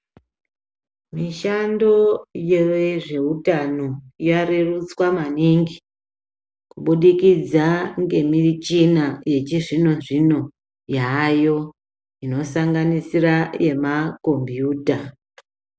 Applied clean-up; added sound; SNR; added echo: none; none; none; none.